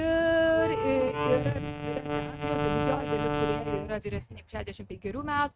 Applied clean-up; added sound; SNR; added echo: neural mask model RNNoise.